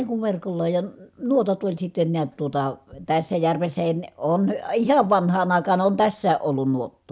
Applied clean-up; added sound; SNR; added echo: none; none; none; none.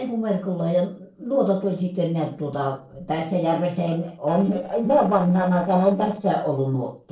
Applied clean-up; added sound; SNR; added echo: neural separator model SepFormer DNS4.